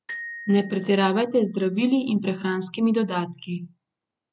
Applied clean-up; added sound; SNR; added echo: none; Glockenspiel; 19 dB; none.